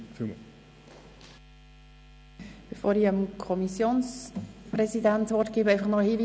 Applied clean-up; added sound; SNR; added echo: none; none; none; none.